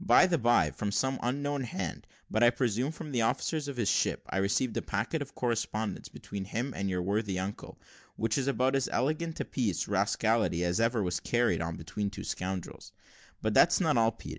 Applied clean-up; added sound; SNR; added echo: none; none; none; none.